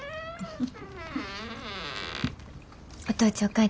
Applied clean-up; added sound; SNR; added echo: none; Door; 10 dB; none.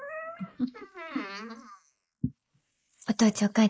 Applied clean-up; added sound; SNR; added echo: neural mask model Resemble Enhance denoiser.